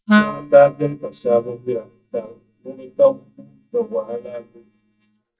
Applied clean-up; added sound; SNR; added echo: neural mask model DeepFilterNet 3.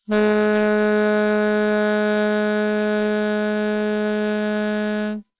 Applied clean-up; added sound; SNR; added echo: neural separator model SepFormer WHAMR!.